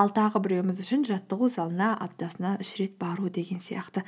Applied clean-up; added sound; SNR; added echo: none; none; none; none.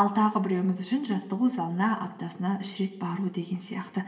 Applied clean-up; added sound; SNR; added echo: none; none; none; reverberation time 0.9 s.